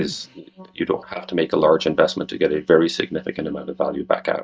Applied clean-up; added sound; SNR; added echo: neural mask model DeepFilterNet 3.